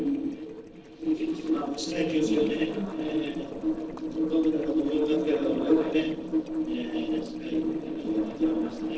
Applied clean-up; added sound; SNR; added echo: neural separator model SepFormer DNS4.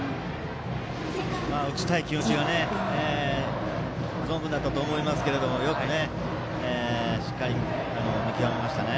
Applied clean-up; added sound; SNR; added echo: none; none; none; none.